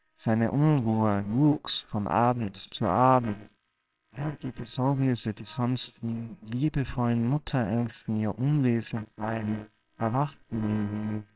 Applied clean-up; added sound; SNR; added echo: neural separator model SepFormer WHAMR!.